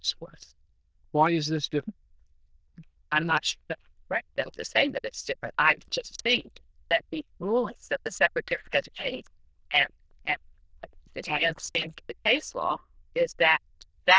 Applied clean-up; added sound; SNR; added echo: neural diffusion model UNIVERSE++.